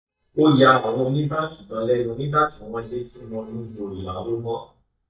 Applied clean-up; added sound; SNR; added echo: neural mask model DeepFilterNet 3.